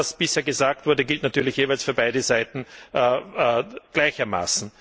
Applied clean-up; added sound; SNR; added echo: none; none; none; none.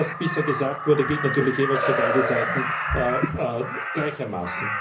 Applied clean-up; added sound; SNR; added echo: none; Crow; 2 dB; reverberation time 0.5 s.